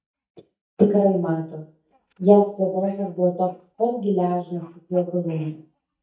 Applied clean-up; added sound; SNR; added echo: neural mask model DeepFilterNet 3.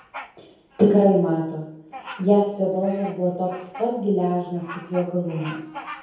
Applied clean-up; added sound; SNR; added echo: none; Bird vocalization, bird call, bird song; 18 dB; reverberation time 0.9 s.